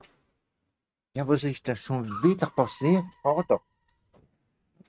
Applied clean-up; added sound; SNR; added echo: neural mask model RNNoise.